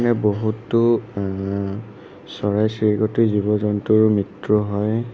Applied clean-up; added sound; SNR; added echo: none; none; none; none.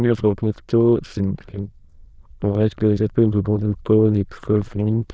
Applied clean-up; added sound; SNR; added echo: neural diffusion model UNIVERSE++.